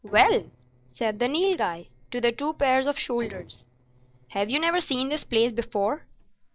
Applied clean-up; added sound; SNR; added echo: neural separator model SepFormer DNS4.